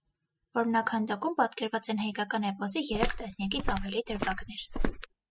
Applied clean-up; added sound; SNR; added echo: classical method spectral subtraction.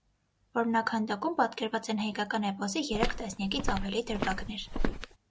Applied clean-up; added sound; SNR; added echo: none; Walk, footsteps; 1 dB; none.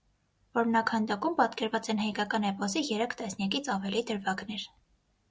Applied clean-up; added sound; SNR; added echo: none; none; none; none.